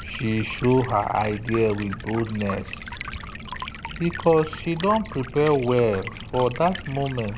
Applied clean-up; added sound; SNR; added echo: none; Stream; 11 dB; none.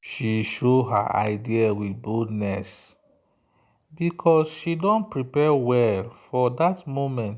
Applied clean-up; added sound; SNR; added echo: none; none; none; none.